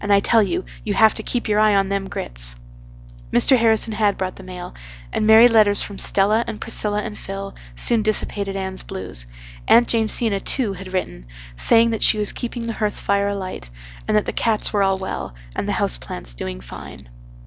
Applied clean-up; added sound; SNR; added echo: none; none; none; none.